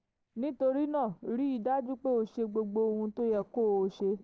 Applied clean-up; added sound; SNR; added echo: neural separator model SepFormer DNS4.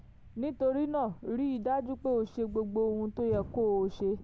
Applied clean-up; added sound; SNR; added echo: none; Thump, thud; 16 dB; none.